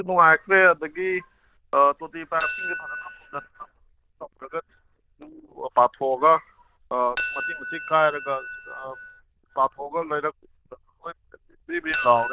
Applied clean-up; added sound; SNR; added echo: neural diffusion model UNIVERSE++.